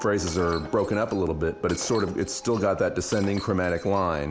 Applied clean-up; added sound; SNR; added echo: none; Shatter; 19 dB; none.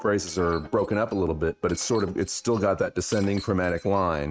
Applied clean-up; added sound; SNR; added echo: neural mask model RNNoise.